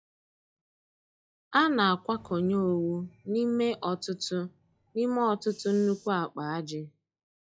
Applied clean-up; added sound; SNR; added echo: classical method log-MMSE.